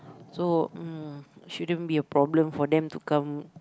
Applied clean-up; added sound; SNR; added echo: none; none; none; none.